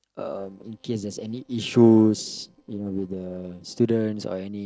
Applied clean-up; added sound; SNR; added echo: neural separator model SepFormer DNS4.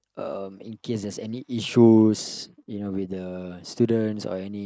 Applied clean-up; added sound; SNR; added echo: neural mask model Resemble Enhance denoiser.